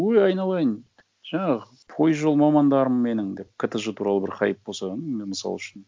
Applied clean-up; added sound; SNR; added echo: none; none; none; none.